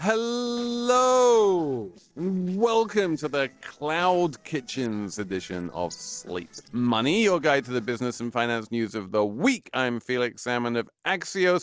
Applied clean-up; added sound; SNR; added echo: neural separator model SepFormer DNS4.